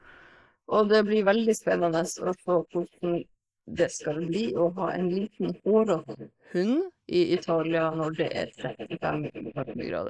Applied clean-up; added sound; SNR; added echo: neural mask model Resemble Enhance denoiser.